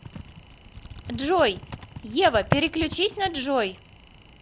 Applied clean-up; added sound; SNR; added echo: none; Typing; 15 dB; none.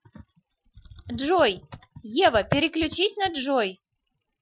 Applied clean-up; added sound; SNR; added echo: classical method Wiener filter.